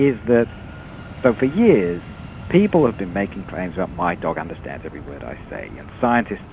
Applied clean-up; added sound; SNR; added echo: none; Fixed-wing aircraft, airplane; 15 dB; none.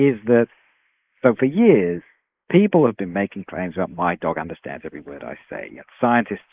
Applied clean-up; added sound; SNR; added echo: neural mask model Resemble Enhance denoiser.